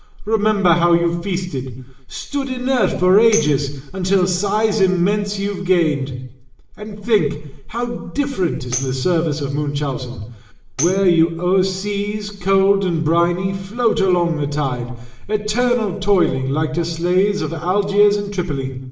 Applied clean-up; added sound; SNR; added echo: none; Tambourine; 15 dB; reverberation time 0.8 s.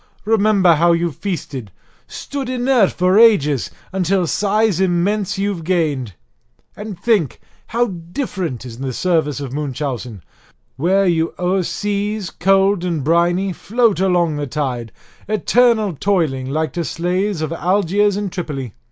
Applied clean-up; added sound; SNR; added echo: none; none; none; none.